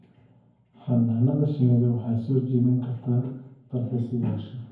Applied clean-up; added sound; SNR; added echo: none; none; none; reverberation time 0.9 s.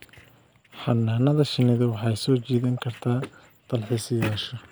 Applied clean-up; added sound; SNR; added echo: none; none; none; none.